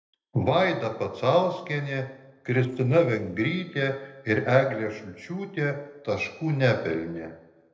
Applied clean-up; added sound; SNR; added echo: neural separator model SepFormer DNS4.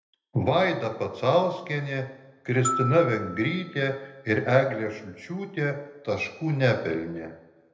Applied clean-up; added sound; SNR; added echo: none; Glockenspiel; 9 dB; reverberation time 0.8 s.